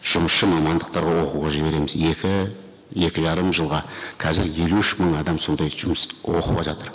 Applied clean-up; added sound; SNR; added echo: none; none; none; none.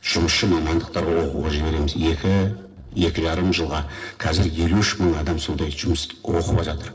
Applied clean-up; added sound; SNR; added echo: neural separator model SepFormer DNS4.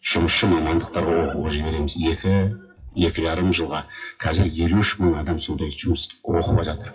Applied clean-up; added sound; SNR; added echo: classical method WPE with log-MMSE.